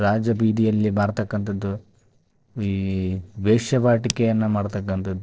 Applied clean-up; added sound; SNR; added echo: neural separator model SepFormer DNS4.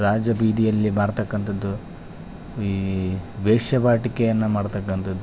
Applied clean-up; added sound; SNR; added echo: none; none; none; none.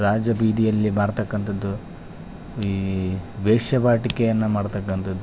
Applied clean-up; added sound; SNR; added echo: none; Hands; 19 dB; none.